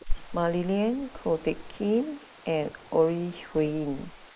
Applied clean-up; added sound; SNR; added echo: neural mask model Resemble Enhance denoiser.